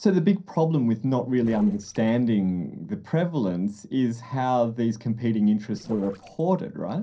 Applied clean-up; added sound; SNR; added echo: neural separator model SepFormer DNS4.